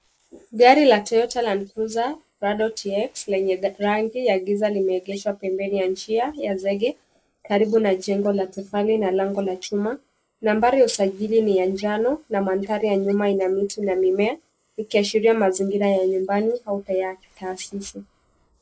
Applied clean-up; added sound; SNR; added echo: neural mask model Resemble Enhance denoiser.